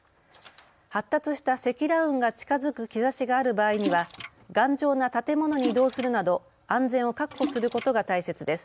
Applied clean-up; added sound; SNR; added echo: none; Splash, splatter; 11 dB; none.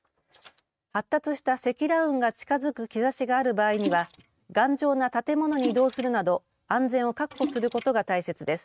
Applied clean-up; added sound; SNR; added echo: neural mask model RNNoise.